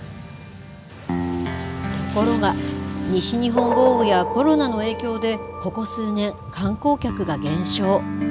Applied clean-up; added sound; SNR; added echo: none; none; none; none.